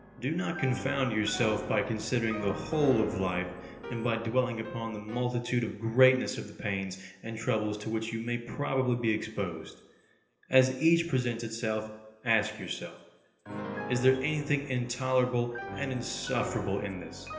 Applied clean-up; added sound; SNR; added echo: none; Piano; 13 dB; reverberation time 1.4 s.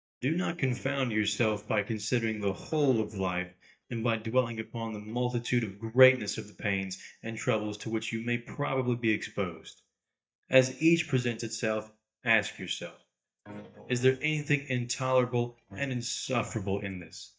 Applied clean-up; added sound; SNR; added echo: neural mask model DeepFilterNet 3.